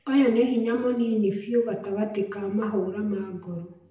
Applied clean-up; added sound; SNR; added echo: none; none; none; reverberation time 0.7 s.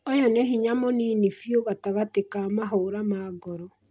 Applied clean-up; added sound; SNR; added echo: none; none; none; none.